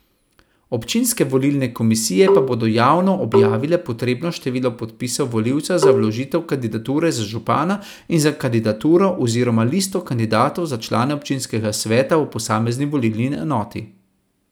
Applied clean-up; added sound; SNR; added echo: none; Marimba, xylophone; 0 dB; none.